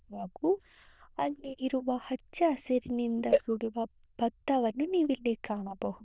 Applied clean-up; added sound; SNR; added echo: neural diffusion model UNIVERSE++.